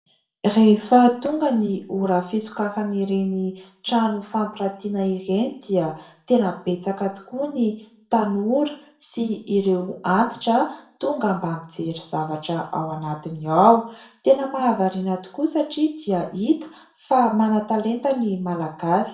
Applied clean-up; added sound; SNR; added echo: none; none; none; reverberation time 0.4 s.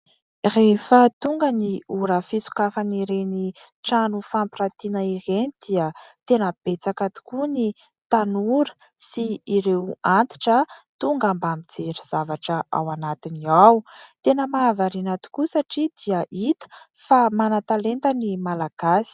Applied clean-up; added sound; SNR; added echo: none; none; none; none.